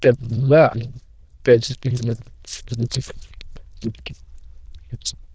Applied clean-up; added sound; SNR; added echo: neural diffusion model UNIVERSE++.